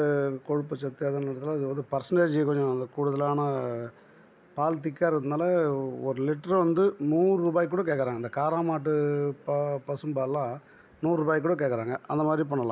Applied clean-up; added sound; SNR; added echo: none; none; none; none.